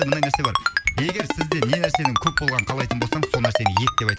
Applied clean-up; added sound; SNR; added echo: none; Ringtone; -3 dB; none.